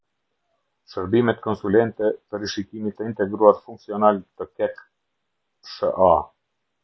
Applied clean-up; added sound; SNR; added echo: none; none; none; none.